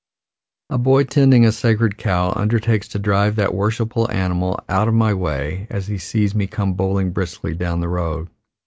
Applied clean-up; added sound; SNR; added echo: none; none; none; none.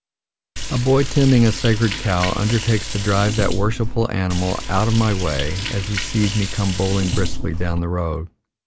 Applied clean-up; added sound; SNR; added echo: none; Liquid; 4 dB; none.